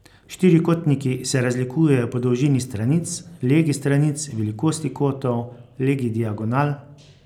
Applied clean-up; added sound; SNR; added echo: none; none; none; none.